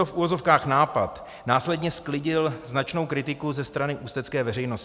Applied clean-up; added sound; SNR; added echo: none; none; none; none.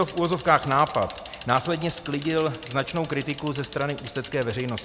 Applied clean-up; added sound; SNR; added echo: none; Bicycle; 11 dB; none.